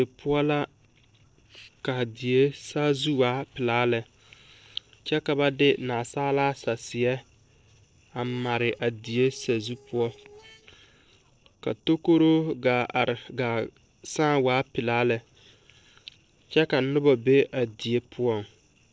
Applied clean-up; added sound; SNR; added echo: neural separator model SepFormer DNS4.